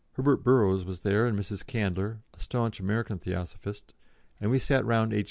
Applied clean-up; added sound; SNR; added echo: none; none; none; none.